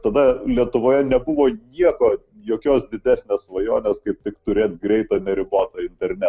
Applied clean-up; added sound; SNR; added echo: none; none; none; none.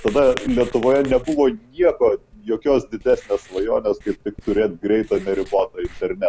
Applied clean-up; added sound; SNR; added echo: none; Writing; 20 dB; none.